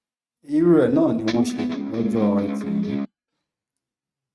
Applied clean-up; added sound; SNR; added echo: neural mask model RNNoise.